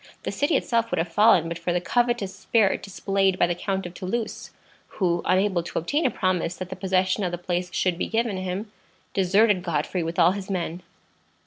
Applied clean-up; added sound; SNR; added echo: none; none; none; none.